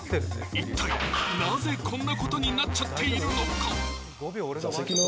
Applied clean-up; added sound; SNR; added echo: none; none; none; none.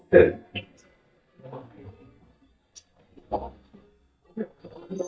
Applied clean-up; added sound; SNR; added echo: neural mask model DeepFilterNet 3.